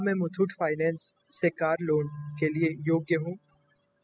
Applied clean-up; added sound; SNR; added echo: classical method spectral subtraction.